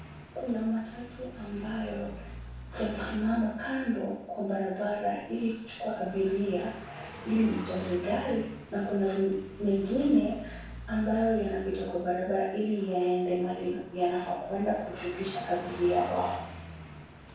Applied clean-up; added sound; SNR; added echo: none; Car passing by; 15 dB; reverberation time 0.7 s.